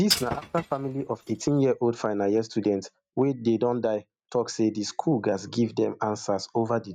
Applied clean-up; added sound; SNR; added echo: neural mask model RNNoise.